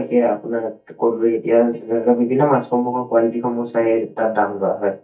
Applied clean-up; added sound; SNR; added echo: neural mask model DeepFilterNet 3.